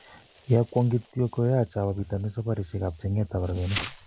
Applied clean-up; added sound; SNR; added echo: none; Insect; 17 dB; none.